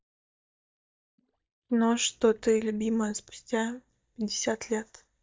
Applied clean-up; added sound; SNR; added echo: neural mask model DeepFilterNet 3.